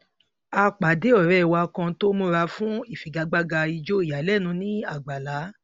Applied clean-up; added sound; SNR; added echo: none; none; none; none.